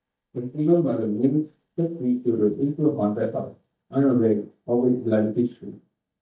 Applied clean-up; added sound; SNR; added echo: neural mask model DeepFilterNet 3.